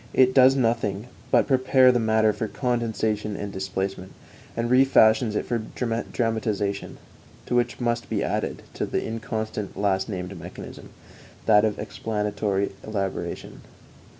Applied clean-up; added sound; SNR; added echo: none; none; none; none.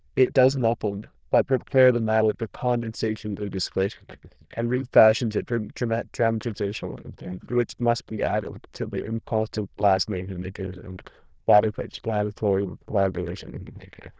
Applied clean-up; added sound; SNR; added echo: neural diffusion model UNIVERSE++.